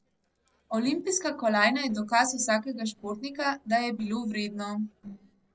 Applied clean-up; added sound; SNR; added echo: neural separator model SepFormer DNS4.